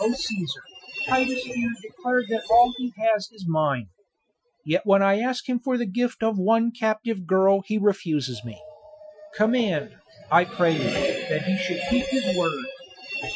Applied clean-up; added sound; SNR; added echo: classical method Wiener filter.